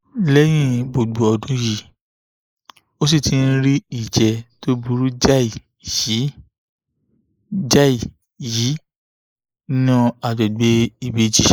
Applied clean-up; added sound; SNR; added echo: neural mask model Resemble Enhance denoiser.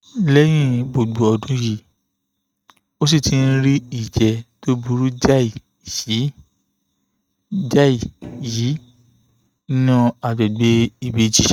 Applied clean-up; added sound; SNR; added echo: neural mask model RNNoise.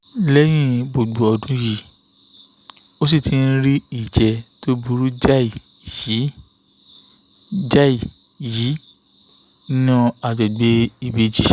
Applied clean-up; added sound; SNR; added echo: none; none; none; none.